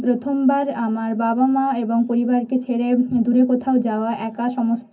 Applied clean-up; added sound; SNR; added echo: none; none; none; reverberation time 0.3 s.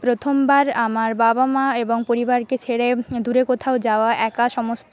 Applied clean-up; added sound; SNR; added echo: none; none; none; none.